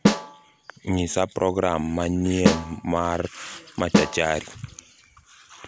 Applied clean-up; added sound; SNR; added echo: none; Snare drum; 1 dB; none.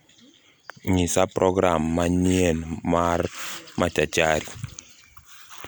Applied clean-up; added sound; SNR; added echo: none; none; none; none.